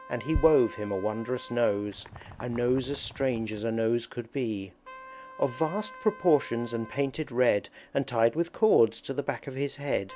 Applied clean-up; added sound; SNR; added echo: none; Bird + Trumpet; 20 dB; none.